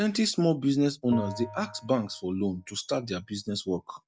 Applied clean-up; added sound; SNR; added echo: none; Bell; 14 dB; none.